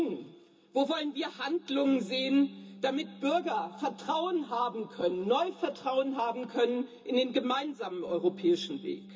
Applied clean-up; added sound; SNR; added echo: none; Bass guitar; 20 dB; reverberation time 0.2 s.